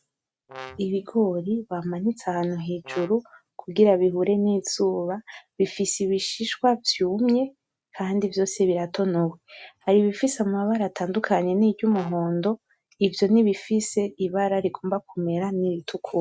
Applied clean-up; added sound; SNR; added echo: neural mask model RNNoise.